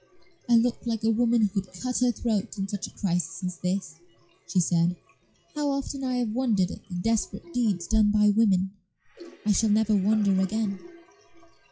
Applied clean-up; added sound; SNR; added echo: classical method log-MMSE.